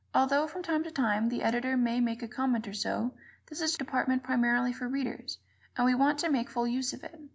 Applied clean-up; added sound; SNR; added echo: none; none; none; none.